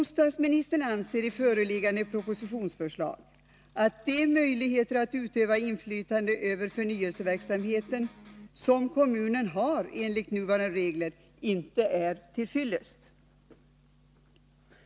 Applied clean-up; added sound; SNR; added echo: none; Electric guitar; 20 dB; none.